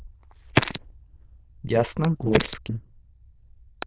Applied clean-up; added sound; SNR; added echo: neural diffusion model UNIVERSE++.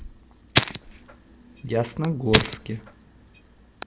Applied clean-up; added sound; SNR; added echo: none; Fire; -1 dB; none.